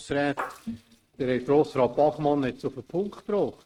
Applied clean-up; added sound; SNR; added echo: neural mask model RNNoise.